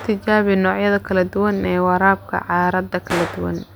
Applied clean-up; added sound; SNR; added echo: none; Gunshot, gunfire; 17 dB; none.